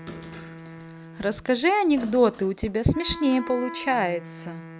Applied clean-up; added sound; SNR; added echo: none; Wind instrument, woodwind instrument; 15 dB; none.